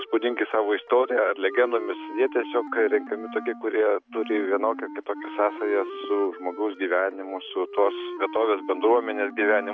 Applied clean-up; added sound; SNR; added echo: none; Wind instrument, woodwind instrument; 12 dB; none.